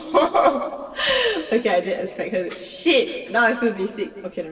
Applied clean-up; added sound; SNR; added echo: neural separator model SepFormer DNS4.